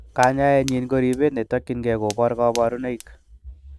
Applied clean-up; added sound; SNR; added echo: none; Fire; 20 dB; none.